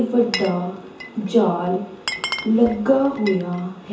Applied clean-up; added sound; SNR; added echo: none; Glass; 13 dB; reverberation time 0.6 s.